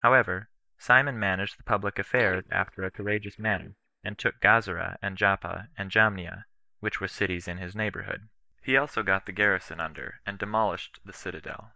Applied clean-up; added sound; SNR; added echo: neural mask model DeepFilterNet 3.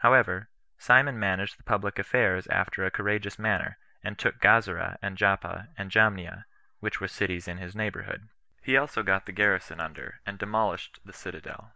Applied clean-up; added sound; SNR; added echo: none; none; none; none.